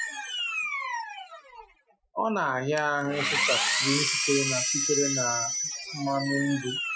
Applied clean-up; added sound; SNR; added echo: classical method Wiener filter.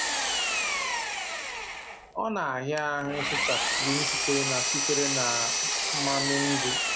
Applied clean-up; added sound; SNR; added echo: none; Engine; -3 dB; none.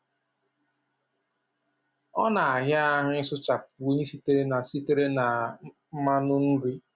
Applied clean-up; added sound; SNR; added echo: none; none; none; none.